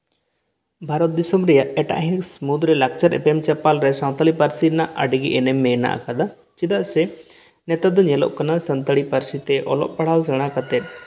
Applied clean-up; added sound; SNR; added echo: none; none; none; none.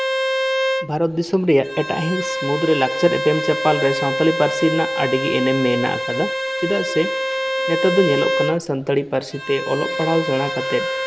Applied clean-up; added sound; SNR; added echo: none; Bowed string instrument; 3 dB; none.